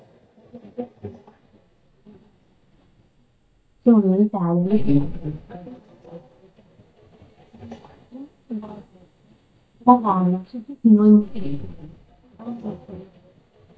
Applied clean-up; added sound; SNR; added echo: neural mask model DeepFilterNet 3.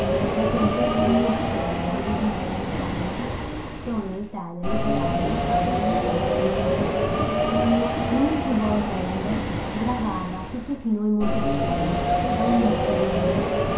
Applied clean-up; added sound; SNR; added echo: none; Subway, metro, underground; -4 dB; reverberation time 0.5 s.